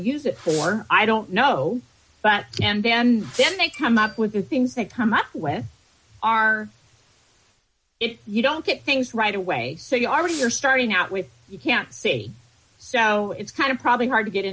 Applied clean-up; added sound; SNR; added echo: none; Fireworks; 19 dB; none.